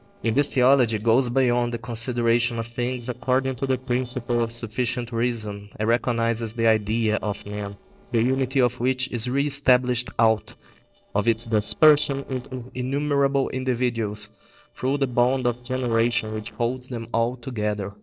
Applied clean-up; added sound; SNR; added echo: neural separator model SepFormer DNS4.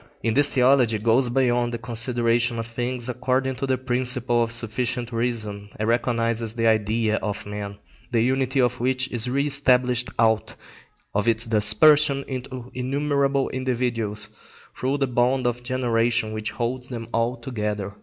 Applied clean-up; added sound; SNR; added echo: none; none; none; none.